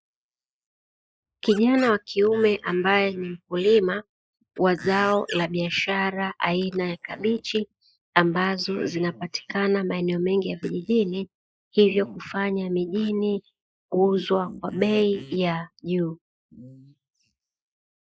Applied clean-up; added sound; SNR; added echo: neural mask model Resemble Enhance denoiser.